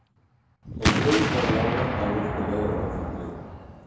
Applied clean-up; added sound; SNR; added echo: none; Explosion; -1 dB; reverberation time 2.0 s.